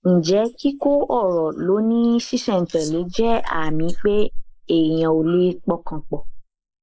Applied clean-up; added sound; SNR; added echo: neural mask model Resemble Enhance denoiser.